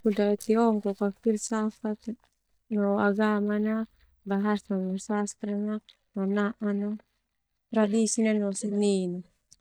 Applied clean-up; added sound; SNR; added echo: neural mask model DeepFilterNet 3.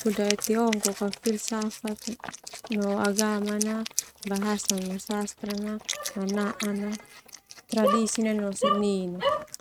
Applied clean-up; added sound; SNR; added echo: neural mask model RNNoise.